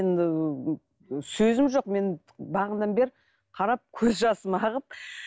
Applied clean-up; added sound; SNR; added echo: none; none; none; none.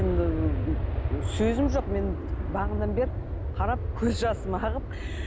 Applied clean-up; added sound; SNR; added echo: none; Aircraft; -1 dB; none.